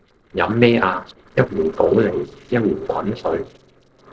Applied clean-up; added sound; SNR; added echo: neural separator model SepFormer DNS4.